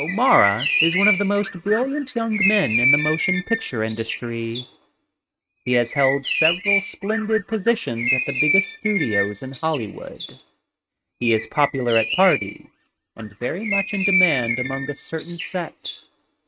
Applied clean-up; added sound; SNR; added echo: neural mask model RNNoise.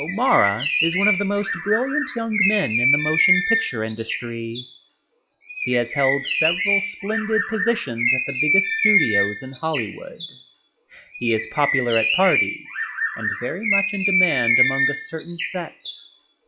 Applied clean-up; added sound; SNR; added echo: classical method log-MMSE.